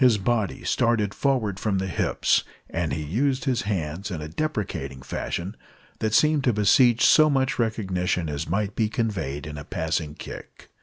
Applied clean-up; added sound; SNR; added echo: none; none; none; none.